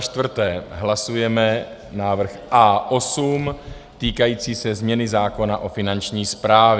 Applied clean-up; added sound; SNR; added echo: none; none; none; none.